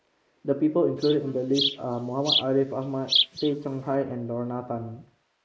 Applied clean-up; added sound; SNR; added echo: neural mask model Resemble Enhance denoiser.